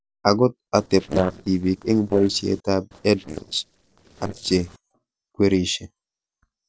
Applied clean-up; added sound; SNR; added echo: neural separator model SepFormer DNS4.